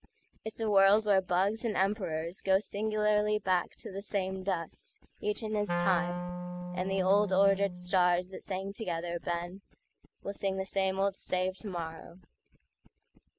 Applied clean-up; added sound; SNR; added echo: none; Wind instrument, woodwind instrument; 6 dB; none.